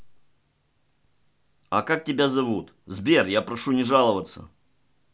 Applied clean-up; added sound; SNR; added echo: none; none; none; none.